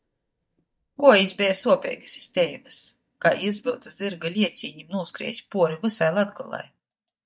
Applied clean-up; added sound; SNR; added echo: neural mask model DeepFilterNet 3.